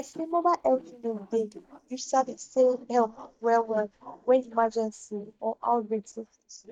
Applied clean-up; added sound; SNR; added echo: neural mask model DeepFilterNet 3.